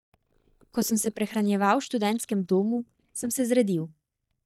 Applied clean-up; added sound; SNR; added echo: neural mask model DeepFilterNet 3.